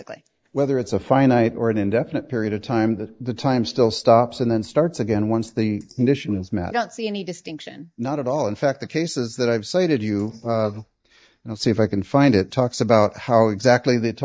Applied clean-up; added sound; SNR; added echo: neural mask model DeepFilterNet 3.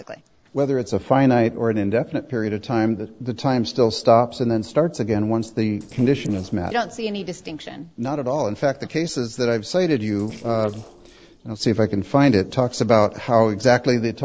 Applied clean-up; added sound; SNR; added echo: neural separator model SepFormer DNS4.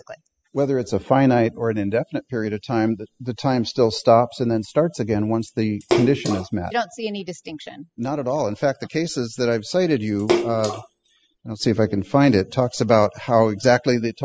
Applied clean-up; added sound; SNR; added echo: classical method spectral subtraction.